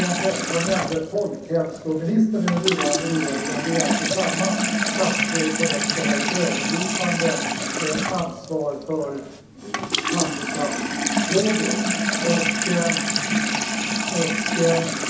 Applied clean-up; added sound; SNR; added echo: none; Sink (filling or washing) / Water tap, faucet; -1 dB; reverberation time 0.6 s.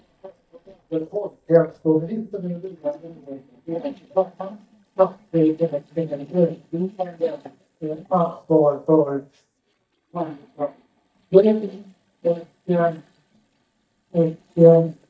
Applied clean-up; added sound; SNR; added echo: neural mask model DeepFilterNet 3.